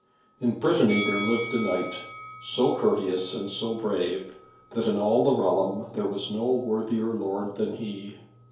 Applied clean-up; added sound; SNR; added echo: none; Bell; 14 dB; reverberation time 2.4 s.